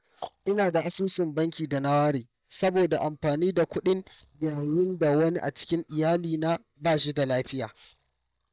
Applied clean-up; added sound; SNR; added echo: neural mask model DeepFilterNet 3.